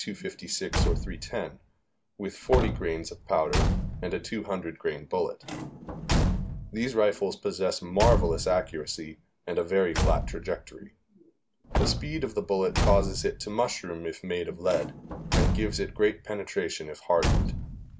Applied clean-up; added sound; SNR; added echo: none; Slam / Truck / Car; 1 dB; none.